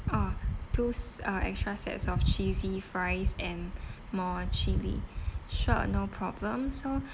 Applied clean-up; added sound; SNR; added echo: none; none; none; none.